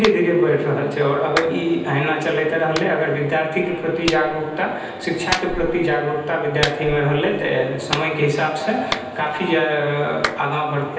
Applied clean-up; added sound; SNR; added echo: none; Clapping; 12 dB; reverberation time 0.9 s.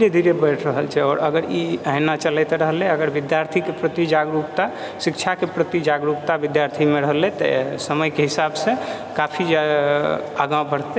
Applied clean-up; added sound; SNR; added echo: none; none; none; none.